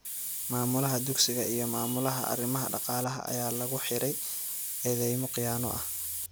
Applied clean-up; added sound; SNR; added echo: none; Hiss; 3 dB; none.